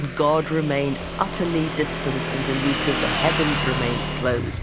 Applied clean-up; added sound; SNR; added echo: none; Motorcycle / Engine; 2 dB; none.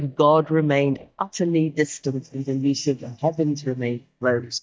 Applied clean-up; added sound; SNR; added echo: neural mask model DeepFilterNet 3.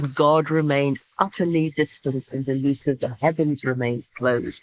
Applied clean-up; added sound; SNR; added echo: neural mask model Resemble Enhance denoiser.